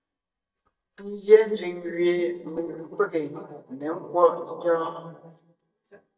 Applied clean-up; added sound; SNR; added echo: neural mask model DeepFilterNet 3.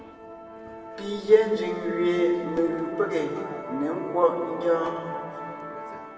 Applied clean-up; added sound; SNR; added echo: none; Musical instrument; 10 dB; reverberation time 2.4 s.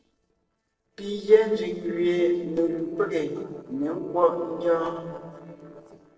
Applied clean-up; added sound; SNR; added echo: neural separator model SepFormer DNS4.